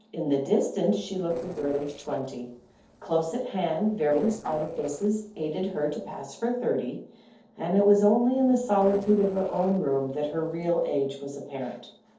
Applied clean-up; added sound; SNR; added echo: neural separator model SepFormer DNS4.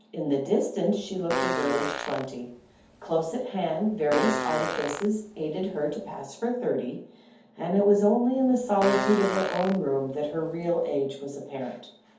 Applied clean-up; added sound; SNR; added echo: none; Fart; 7 dB; reverberation time 0.6 s.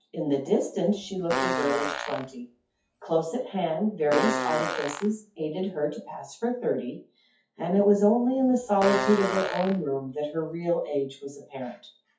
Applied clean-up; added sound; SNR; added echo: classical method WPE with log-MMSE.